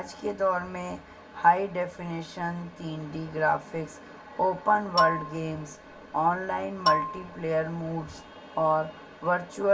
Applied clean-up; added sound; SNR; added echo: none; Marimba, xylophone; 3 dB; reverberation time 0.1 s.